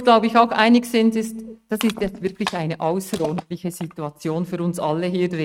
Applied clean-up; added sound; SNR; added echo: neural mask model RNNoise.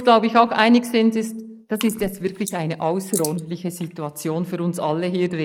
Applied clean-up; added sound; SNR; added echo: neural mask model Resemble Enhance denoiser.